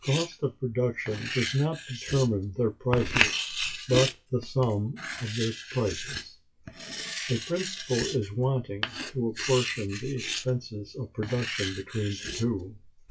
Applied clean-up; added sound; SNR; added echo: classical method WPE with log-MMSE.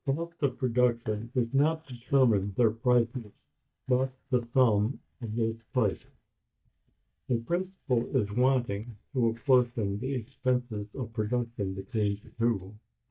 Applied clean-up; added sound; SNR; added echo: neural mask model DeepFilterNet 3.